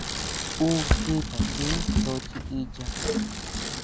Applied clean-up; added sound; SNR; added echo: none; Bicycle; -3 dB; none.